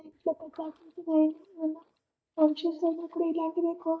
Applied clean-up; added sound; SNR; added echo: neural mask model DeepFilterNet 3.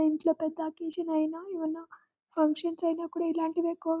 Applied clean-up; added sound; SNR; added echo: none; none; none; none.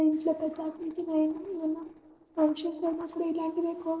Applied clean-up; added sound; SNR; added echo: neural separator model SepFormer DNS4.